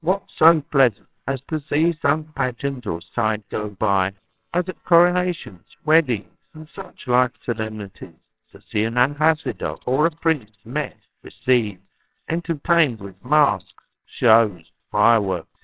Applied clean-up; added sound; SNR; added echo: neural separator model SepFormer WHAMR!.